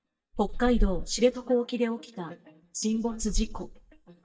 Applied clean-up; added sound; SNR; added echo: neural mask model DeepFilterNet 3.